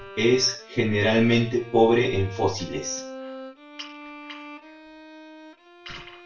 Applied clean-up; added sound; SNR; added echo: none; Bowed string instrument; 16 dB; reverberation time 0.3 s.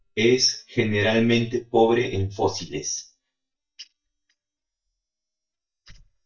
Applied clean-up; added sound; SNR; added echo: neural mask model DeepFilterNet 3.